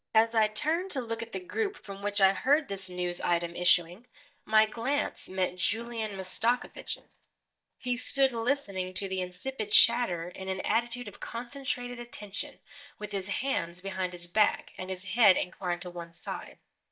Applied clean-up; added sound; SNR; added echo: neural mask model DeepFilterNet 3.